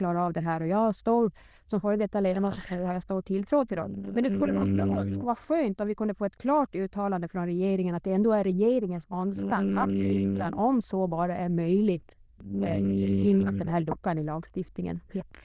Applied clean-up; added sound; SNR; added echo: neural diffusion model UNIVERSE++.